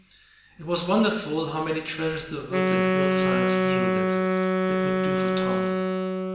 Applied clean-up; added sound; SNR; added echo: none; Wind instrument, woodwind instrument; -5 dB; reverberation time 1.1 s.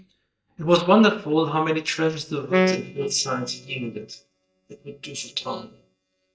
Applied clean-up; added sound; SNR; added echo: neural mask model DeepFilterNet 3.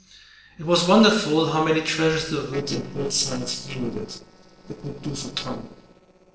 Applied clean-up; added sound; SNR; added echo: neural separator model SepFormer DNS4.